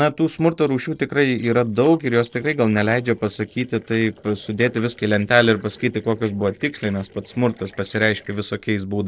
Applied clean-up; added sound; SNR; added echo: neural separator model SepFormer DNS4.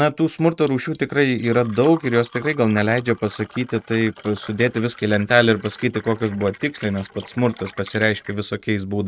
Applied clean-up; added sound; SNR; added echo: neural mask model RNNoise.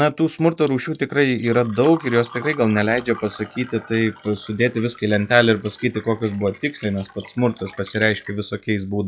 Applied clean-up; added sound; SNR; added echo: classical method log-MMSE.